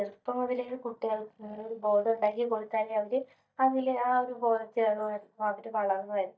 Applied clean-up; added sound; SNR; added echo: neural mask model DeepFilterNet 3.